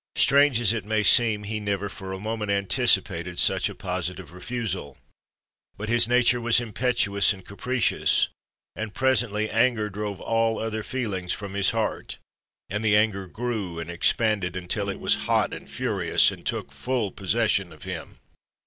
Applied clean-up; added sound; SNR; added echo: neural separator model SepFormer DNS4.